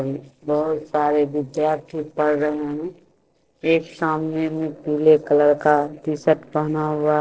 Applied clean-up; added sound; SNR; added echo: neural separator model SepFormer DNS4.